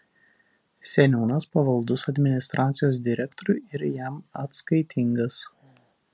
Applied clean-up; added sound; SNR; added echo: none; none; none; none.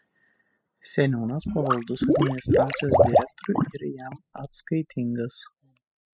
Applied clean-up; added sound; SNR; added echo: classical method spectral subtraction.